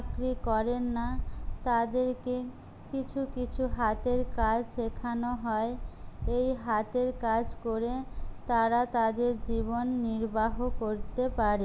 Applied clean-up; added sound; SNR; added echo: none; none; none; none.